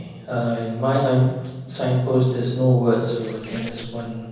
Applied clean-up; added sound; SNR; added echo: none; Squeak; 18 dB; reverberation time 1.1 s.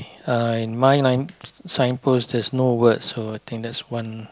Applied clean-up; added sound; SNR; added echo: none; none; none; none.